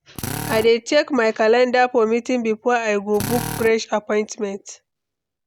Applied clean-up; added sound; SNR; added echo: none; Drill; 14 dB; none.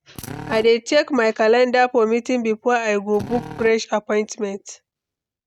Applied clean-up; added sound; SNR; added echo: neural mask model RNNoise.